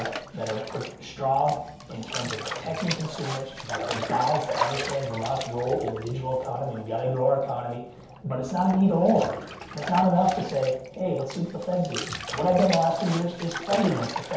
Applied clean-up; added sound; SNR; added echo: none; Bathtub (filling or washing); 10 dB; reverberation time 0.8 s.